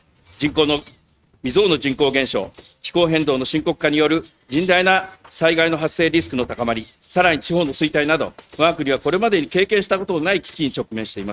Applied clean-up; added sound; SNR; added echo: neural mask model RNNoise.